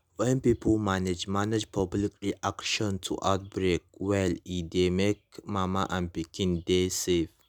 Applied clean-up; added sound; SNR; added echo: none; none; none; none.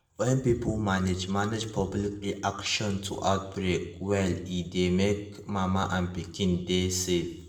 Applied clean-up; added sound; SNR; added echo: none; none; none; reverberation time 0.6 s.